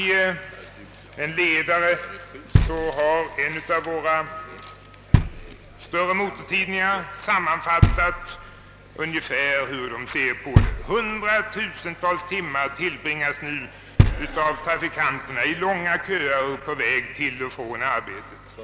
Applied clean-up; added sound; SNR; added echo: none; Knock; 3 dB; none.